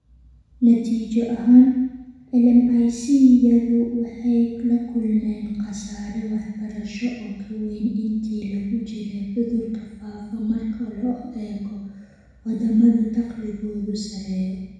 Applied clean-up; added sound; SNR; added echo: none; none; none; reverberation time 1.1 s.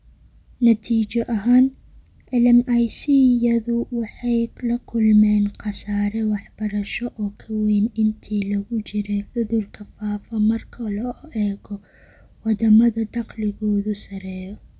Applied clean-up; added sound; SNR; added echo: none; none; none; none.